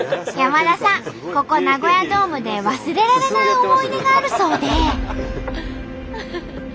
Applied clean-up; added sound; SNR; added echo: none; none; none; none.